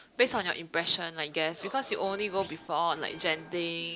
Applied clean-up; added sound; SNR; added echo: none; Thump, thud + Bell; 20 dB; none.